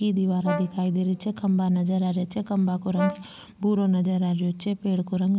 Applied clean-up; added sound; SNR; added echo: none; Brass instrument; 13 dB; none.